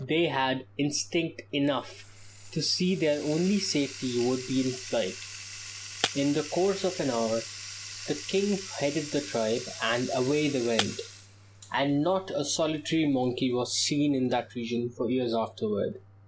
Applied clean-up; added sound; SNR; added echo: none; Shatter + Bathtub (filling or washing); 12 dB; none.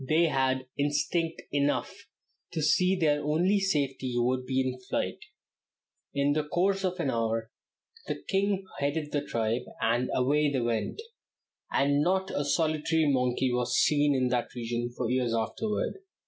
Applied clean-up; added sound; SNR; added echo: none; none; none; none.